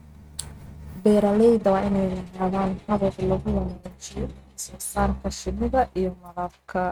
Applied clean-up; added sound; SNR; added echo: neural mask model RNNoise.